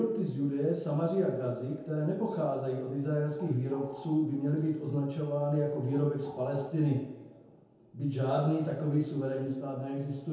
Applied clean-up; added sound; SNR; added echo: none; Bird; 19 dB; reverberation time 0.9 s.